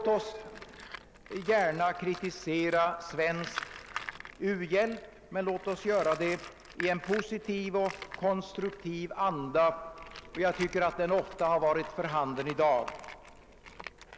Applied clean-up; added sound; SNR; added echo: none; Tools; 15 dB; none.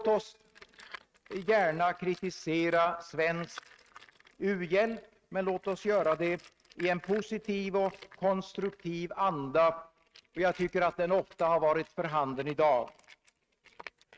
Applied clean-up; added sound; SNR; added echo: neural mask model RNNoise.